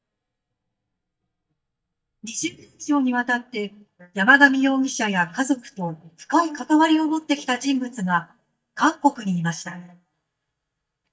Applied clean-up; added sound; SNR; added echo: neural mask model DeepFilterNet 3.